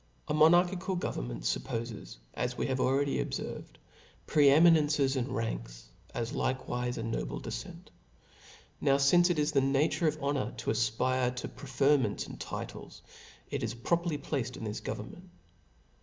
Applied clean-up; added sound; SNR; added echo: none; none; none; none.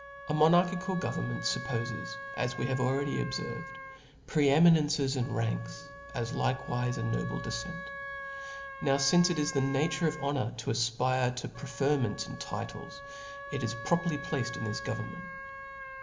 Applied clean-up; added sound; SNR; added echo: none; Wind instrument, woodwind instrument; 12 dB; reverberation time 0.8 s.